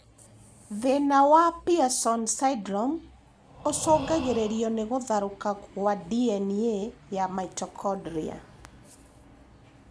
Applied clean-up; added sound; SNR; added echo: none; Breathing; 14 dB; none.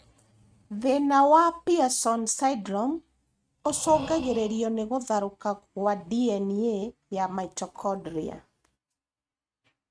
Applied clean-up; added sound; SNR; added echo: neural mask model RNNoise.